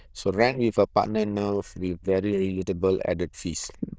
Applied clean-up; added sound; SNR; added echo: neural diffusion model UNIVERSE++.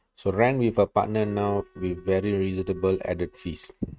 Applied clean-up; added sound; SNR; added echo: neural mask model RNNoise.